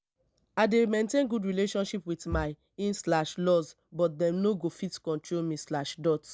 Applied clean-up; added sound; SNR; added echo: none; Bass drum / Thump, thud; 19 dB; none.